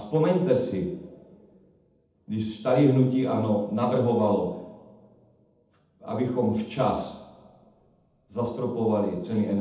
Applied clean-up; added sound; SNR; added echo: none; none; none; reverberation time 0.8 s.